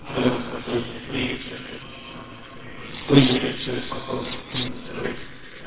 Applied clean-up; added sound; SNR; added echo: neural separator model SepFormer WHAMR!.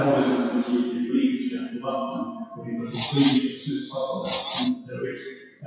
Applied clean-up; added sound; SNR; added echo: classical method WPE with log-MMSE.